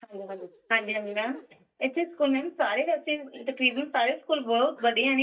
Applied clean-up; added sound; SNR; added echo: neural mask model DeepFilterNet 3.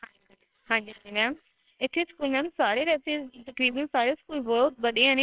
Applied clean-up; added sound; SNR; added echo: neural separator model SepFormer WHAMR!.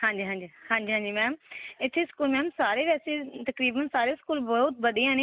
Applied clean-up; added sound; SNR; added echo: none; none; none; none.